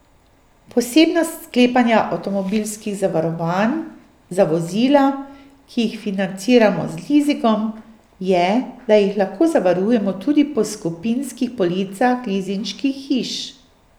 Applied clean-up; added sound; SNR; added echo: none; none; none; none.